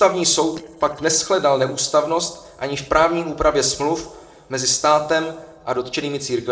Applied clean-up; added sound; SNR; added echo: neural separator model SepFormer DNS4.